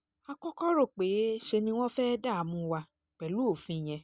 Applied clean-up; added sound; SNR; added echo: none; none; none; none.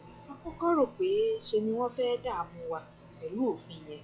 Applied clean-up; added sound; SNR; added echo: classical method log-MMSE.